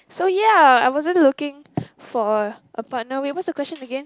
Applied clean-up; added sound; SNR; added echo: none; none; none; none.